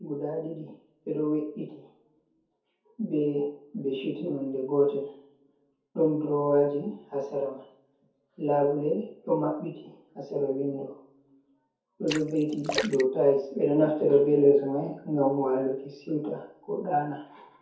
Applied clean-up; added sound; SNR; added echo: none; Splash, splatter; 8 dB; reverberation time 0.6 s.